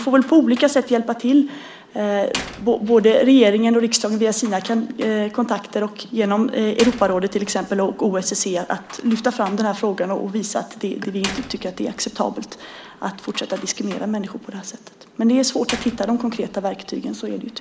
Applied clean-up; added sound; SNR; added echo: none; Slam; 19 dB; none.